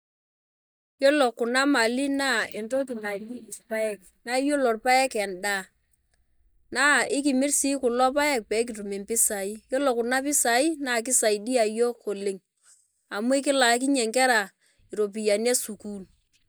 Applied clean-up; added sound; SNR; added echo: neural mask model DeepFilterNet 3.